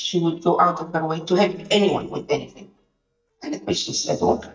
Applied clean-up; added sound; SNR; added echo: neural mask model DeepFilterNet 3.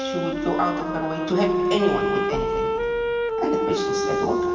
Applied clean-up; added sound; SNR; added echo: none; Wind instrument, woodwind instrument; -2 dB; reverberation time 2.6 s.